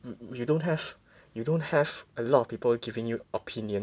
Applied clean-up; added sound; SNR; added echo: none; none; none; none.